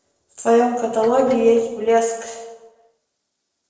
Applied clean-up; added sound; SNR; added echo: neural separator model SepFormer DNS4.